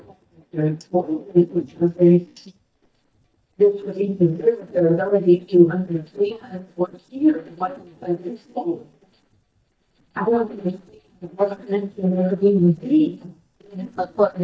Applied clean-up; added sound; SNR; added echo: neural mask model DeepFilterNet 3.